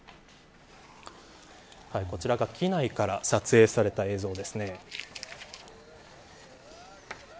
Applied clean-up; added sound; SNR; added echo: none; none; none; none.